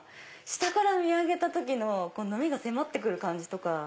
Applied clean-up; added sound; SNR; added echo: none; none; none; none.